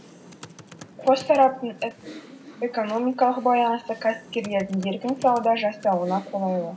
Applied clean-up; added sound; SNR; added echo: none; Computer keyboard; 20 dB; reverberation time 0.4 s.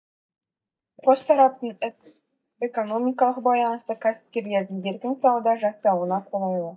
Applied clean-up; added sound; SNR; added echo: neural mask model DeepFilterNet 3.